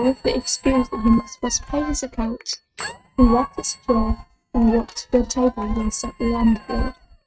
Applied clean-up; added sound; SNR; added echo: neural mask model RNNoise.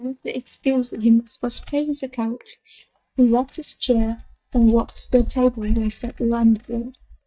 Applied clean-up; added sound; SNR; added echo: neural mask model DeepFilterNet 3.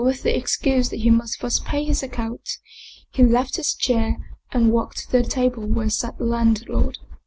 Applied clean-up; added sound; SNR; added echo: none; none; none; none.